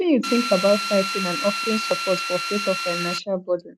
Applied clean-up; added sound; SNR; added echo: none; Drill; 4 dB; none.